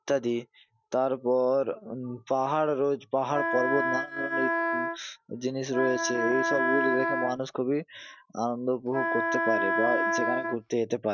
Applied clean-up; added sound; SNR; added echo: neural mask model RNNoise.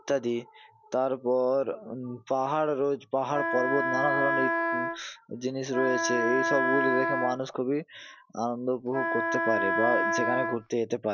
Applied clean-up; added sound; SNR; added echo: none; Wind instrument, woodwind instrument; -1 dB; none.